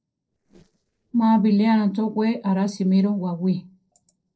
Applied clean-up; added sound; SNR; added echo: neural separator model SepFormer DNS4.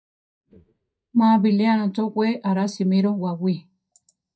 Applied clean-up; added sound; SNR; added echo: neural mask model DeepFilterNet 3.